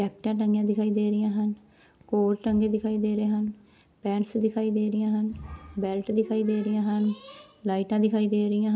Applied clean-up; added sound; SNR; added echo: none; none; none; none.